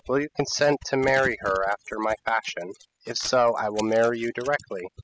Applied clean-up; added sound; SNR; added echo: classical method spectral subtraction.